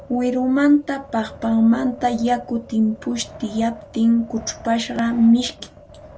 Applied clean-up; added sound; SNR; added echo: none; Wind; 19 dB; none.